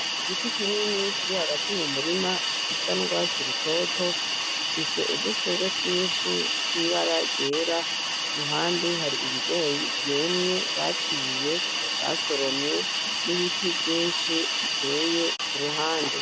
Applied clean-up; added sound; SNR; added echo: none; Hiss; -3 dB; none.